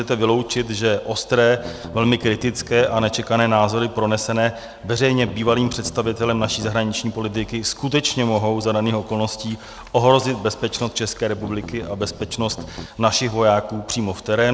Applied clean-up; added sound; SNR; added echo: none; Strum; 14 dB; none.